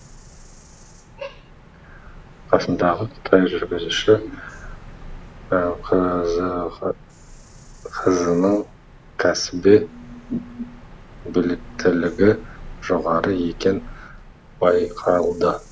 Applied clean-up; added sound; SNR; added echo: none; Bird vocalization, bird call, bird song; 18 dB; none.